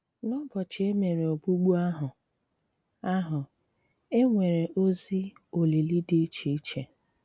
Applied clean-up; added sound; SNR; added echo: none; none; none; none.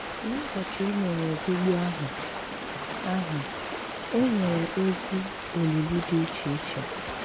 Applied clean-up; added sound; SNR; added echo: none; Stream; 6 dB; none.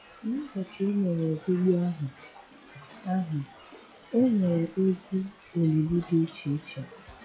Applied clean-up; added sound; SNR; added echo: classical method log-MMSE.